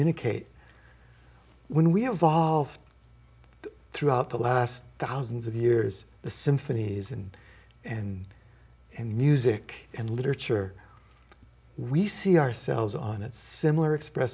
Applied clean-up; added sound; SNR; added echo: none; none; none; none.